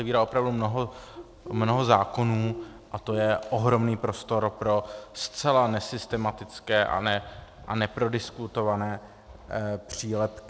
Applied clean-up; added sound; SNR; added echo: none; Bird; 17 dB; none.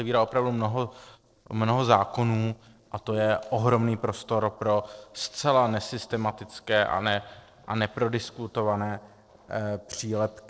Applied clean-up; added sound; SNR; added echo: neural separator model SepFormer DNS4.